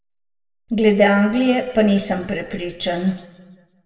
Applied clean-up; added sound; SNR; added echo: none; none; none; reverberation time 1.2 s.